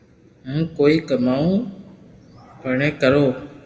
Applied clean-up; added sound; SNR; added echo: none; none; none; reverberation time 1.5 s.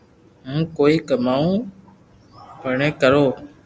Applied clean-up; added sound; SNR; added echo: none; none; none; none.